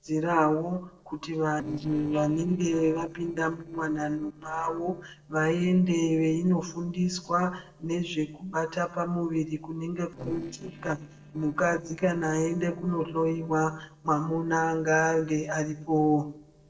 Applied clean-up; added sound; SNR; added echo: neural separator model SepFormer DNS4.